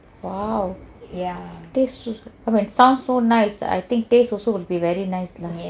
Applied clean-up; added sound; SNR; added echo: none; none; none; none.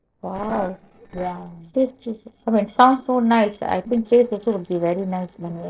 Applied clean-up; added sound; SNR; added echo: neural separator model SepFormer DNS4.